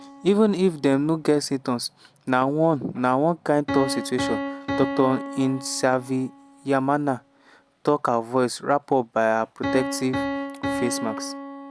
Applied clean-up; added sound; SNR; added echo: none; Piano; 9 dB; none.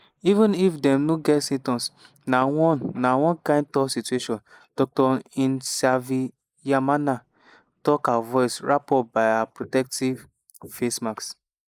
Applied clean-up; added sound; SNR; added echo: neural mask model Resemble Enhance denoiser.